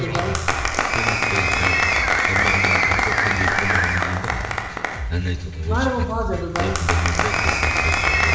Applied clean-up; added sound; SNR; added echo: none; Applause; -4 dB; reverberation time 2.9 s.